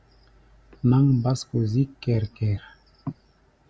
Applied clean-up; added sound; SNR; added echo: none; none; none; none.